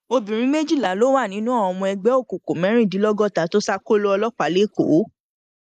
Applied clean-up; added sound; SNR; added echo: neural mask model Resemble Enhance denoiser.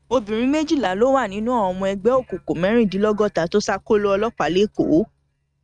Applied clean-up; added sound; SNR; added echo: neural mask model RNNoise.